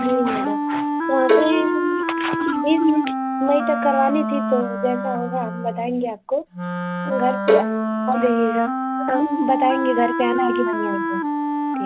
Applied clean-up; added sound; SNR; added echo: none; Bowed string instrument + Wind instrument, woodwind instrument; 0 dB; none.